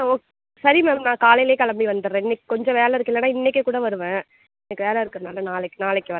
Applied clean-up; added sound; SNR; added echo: none; none; none; none.